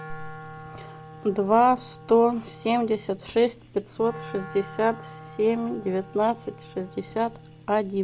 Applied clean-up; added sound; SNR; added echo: none; Wind instrument, woodwind instrument; 18 dB; none.